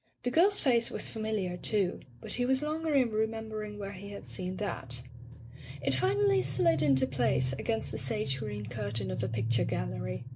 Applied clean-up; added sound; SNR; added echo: none; none; none; none.